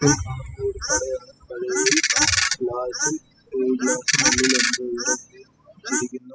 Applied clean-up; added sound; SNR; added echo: classical method spectral subtraction.